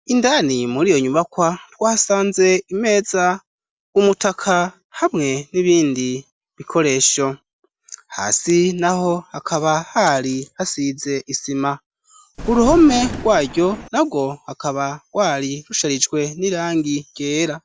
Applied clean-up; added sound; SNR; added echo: none; Thunder; 9 dB; none.